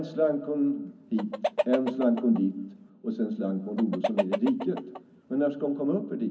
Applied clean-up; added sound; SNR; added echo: none; Chicken, rooster; 6 dB; reverberation time 0.4 s.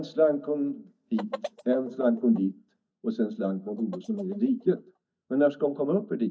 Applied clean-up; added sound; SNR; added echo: neural mask model DeepFilterNet 3.